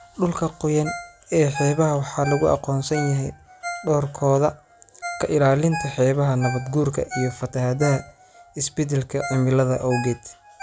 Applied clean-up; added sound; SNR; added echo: none; Ringtone; 13 dB; none.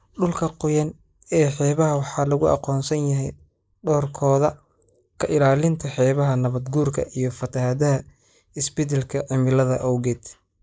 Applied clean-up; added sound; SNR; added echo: neural mask model Resemble Enhance denoiser.